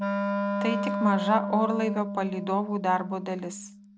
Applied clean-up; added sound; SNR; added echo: none; Wind instrument, woodwind instrument; 3 dB; none.